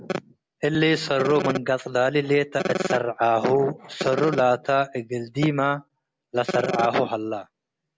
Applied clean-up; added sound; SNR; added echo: none; none; none; none.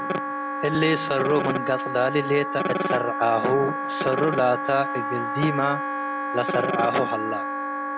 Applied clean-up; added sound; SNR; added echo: none; Wind instrument, woodwind instrument; 4 dB; none.